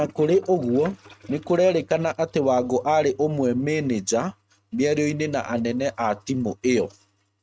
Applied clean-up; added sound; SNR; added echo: neural mask model RNNoise.